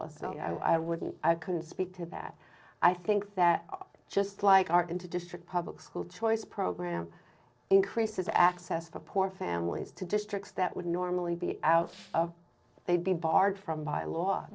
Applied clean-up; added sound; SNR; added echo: neural separator model SepFormer DNS4.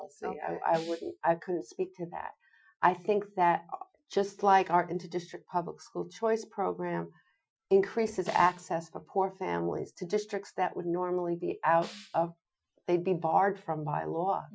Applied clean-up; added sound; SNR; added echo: classical method Wiener filter.